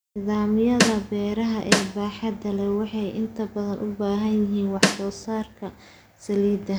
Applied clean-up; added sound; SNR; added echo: none; Snare drum; -1 dB; none.